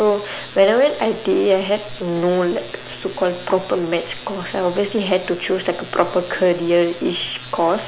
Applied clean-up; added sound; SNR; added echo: none; none; none; none.